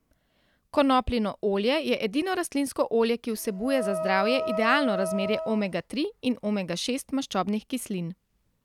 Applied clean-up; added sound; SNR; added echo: none; Wind instrument, woodwind instrument; 5 dB; none.